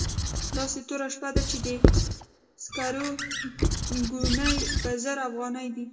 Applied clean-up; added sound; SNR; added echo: none; Squeak / Writing; -4 dB; reverberation time 0.8 s.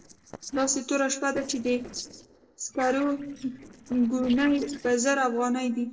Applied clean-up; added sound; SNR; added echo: neural separator model SepFormer DNS4.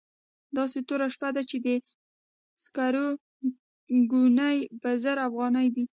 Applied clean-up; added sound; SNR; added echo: none; none; none; none.